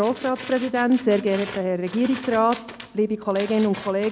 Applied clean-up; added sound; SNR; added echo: none; Tools; 17 dB; none.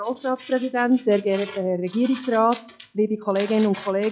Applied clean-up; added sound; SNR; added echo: classical method log-MMSE.